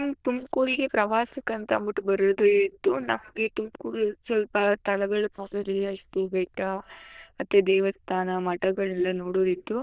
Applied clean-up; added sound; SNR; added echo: neural diffusion model UNIVERSE++.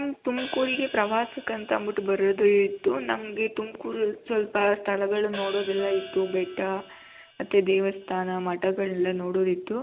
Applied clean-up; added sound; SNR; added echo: none; Hi-hat + Keyboard (musical); 14 dB; none.